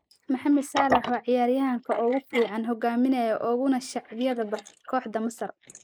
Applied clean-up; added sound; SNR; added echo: neural mask model Resemble Enhance denoiser.